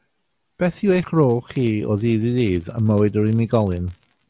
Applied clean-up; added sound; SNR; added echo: none; none; none; none.